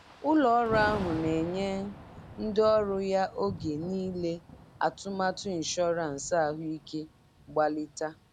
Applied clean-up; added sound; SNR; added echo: none; Thunder / Rain; 14 dB; none.